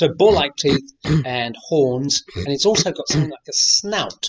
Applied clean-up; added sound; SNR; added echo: classical method spectral subtraction.